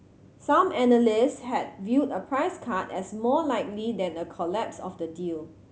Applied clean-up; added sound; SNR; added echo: none; none; none; none.